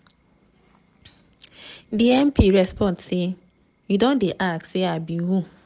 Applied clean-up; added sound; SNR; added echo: none; none; none; none.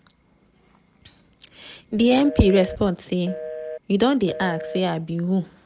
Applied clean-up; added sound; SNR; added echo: none; Telephone; 12 dB; none.